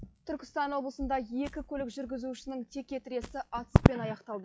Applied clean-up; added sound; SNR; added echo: classical method log-MMSE.